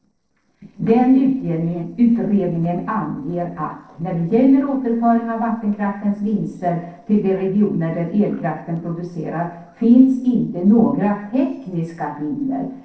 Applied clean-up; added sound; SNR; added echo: neural separator model SepFormer DNS4.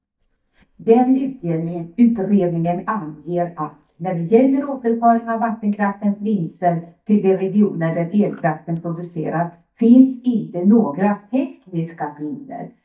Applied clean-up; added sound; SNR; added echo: neural mask model DeepFilterNet 3.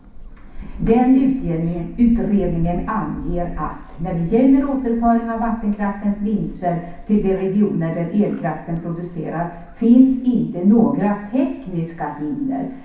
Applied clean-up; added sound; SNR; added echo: none; Gull, seagull; 14 dB; reverberation time 0.6 s.